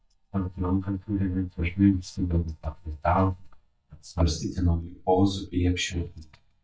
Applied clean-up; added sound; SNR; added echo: neural mask model DeepFilterNet 3.